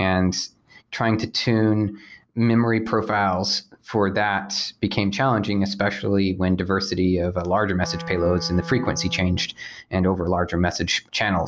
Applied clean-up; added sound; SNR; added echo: none; Wind instrument, woodwind instrument; 13 dB; none.